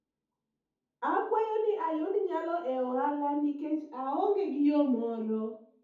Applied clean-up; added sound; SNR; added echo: none; none; none; reverberation time 0.5 s.